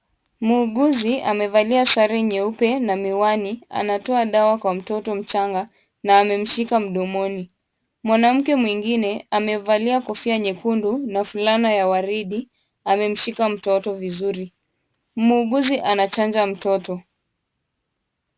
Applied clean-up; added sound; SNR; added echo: none; none; none; none.